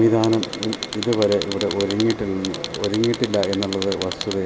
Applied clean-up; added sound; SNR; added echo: none; Tools; 10 dB; reverberation time 0.5 s.